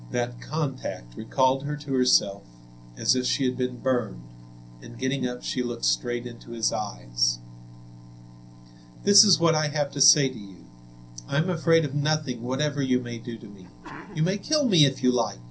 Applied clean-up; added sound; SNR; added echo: none; Sneeze; 17 dB; reverberation time 0.3 s.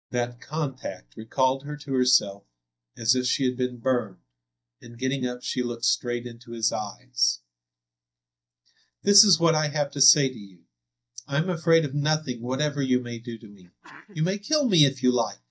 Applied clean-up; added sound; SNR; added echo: neural mask model DeepFilterNet 3.